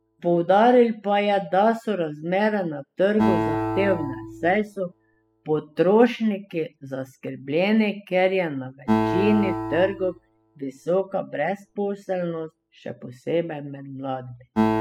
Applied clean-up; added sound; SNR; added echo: classical method spectral subtraction.